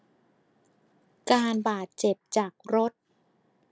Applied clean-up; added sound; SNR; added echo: none; Shatter; 16 dB; none.